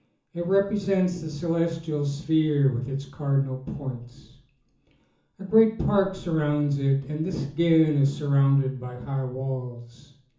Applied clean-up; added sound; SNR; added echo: none; none; none; reverberation time 0.7 s.